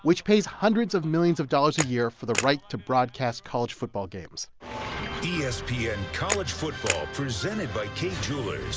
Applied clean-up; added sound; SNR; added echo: none; Camera; 9 dB; none.